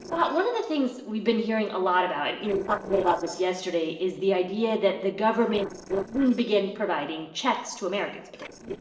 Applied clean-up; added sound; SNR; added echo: neural separator model SepFormer DNS4.